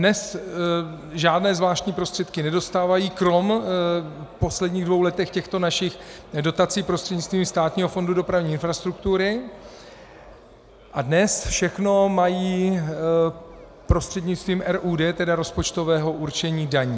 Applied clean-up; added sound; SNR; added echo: none; none; none; none.